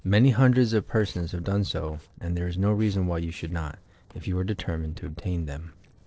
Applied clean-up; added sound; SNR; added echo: neural separator model SepFormer DNS4.